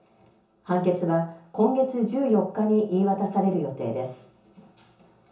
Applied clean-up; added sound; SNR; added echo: none; none; none; reverberation time 0.6 s.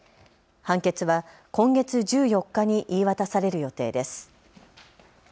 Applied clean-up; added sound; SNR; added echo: none; none; none; none.